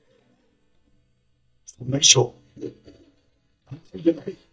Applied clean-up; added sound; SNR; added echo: neural mask model DeepFilterNet 3.